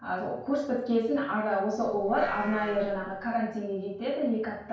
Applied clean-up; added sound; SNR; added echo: none; Livestock, farm animals, working animals; 12 dB; reverberation time 0.5 s.